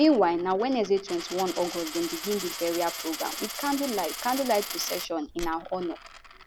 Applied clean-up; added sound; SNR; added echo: none; Coin (dropping); 10 dB; none.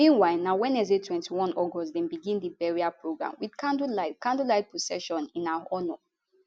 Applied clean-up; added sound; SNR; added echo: none; none; none; none.